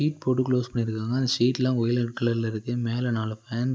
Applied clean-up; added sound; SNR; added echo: none; none; none; none.